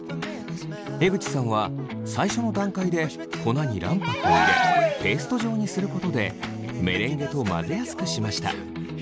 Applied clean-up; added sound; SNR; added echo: none; Cheering; -1 dB; none.